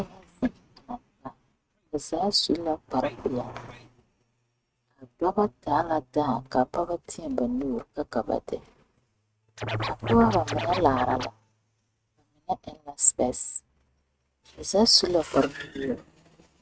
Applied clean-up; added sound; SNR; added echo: neural mask model RNNoise.